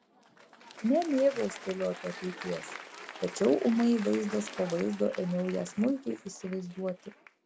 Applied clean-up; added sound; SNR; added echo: none; Applause; 15 dB; none.